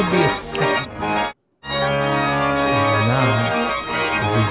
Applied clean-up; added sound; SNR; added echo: none; Organ; -5 dB; none.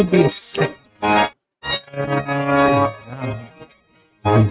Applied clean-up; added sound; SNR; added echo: neural mask model RNNoise.